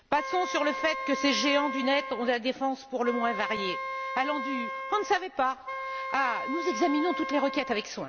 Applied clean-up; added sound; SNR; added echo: none; Wind instrument, woodwind instrument; 6 dB; none.